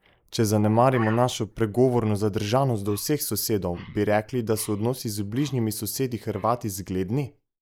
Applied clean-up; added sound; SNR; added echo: neural mask model Resemble Enhance denoiser.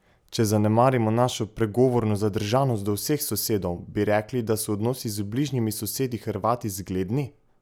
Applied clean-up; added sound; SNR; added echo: none; none; none; none.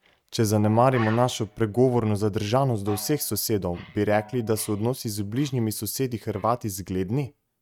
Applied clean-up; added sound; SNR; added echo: neural mask model RNNoise.